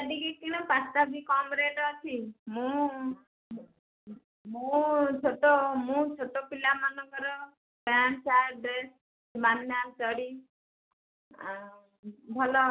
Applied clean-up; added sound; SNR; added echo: none; none; none; none.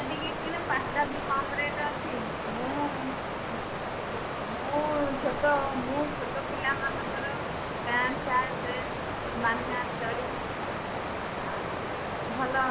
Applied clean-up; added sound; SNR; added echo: none; Water; 0 dB; none.